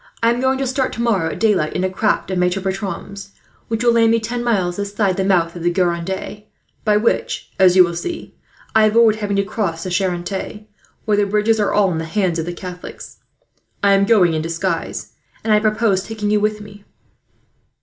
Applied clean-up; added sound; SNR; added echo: none; none; none; reverberation time 0.2 s.